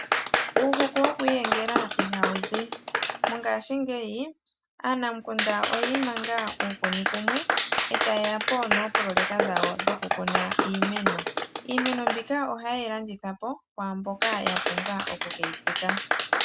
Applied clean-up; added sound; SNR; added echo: none; Clapping; -2 dB; none.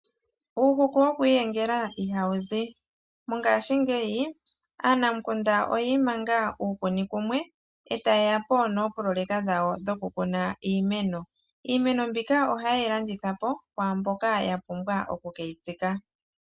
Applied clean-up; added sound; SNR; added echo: none; none; none; none.